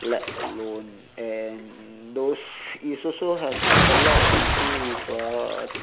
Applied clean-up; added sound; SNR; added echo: none; Bathtub (filling or washing) / Splash, splatter; -4 dB; none.